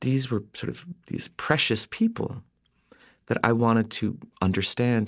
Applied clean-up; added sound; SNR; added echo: none; none; none; none.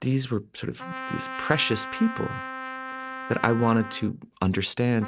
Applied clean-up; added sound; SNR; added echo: none; Trumpet; 10 dB; none.